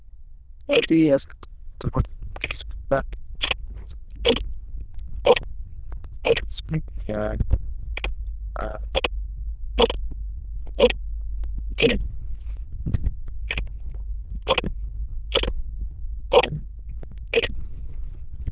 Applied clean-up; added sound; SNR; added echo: neural diffusion model UNIVERSE++.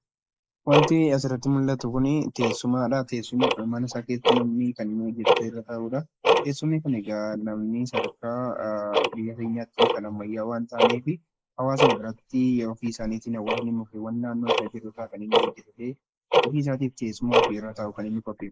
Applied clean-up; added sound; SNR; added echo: neural mask model Resemble Enhance denoiser.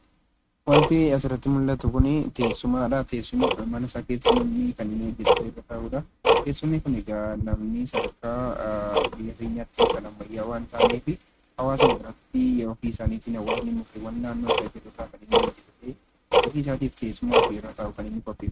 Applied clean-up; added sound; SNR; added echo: neural mask model RNNoise.